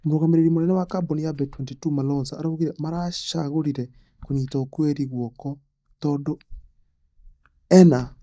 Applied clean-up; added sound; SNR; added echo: neural mask model DeepFilterNet 3.